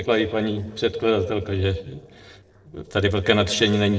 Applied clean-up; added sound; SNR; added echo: neural separator model SepFormer DNS4.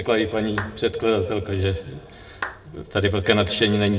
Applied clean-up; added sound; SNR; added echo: none; Clapping; 16 dB; reverberation time 1.2 s.